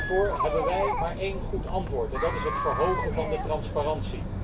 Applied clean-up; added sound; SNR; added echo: none; Chatter; 0 dB; reverberation time 0.2 s.